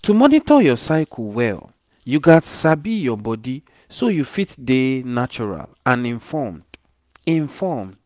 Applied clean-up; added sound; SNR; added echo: none; none; none; none.